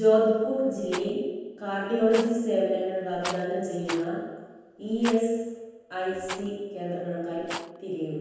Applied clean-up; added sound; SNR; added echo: none; Rattle; 15 dB; reverberation time 1.2 s.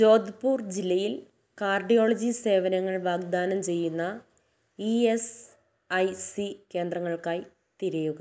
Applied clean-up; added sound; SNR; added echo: none; none; none; none.